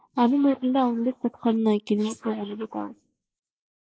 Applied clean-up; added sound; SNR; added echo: neural mask model Resemble Enhance denoiser.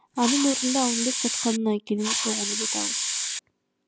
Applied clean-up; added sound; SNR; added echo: none; Hiss; 0 dB; none.